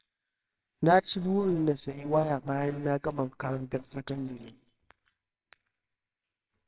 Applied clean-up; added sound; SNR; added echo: neural separator model SepFormer WHAMR!.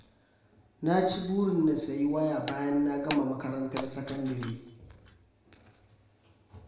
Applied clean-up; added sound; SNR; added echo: none; Shatter; 14 dB; reverberation time 0.8 s.